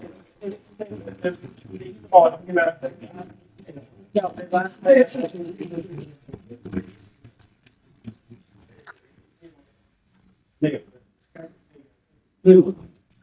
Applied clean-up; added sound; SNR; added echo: neural mask model DeepFilterNet 3.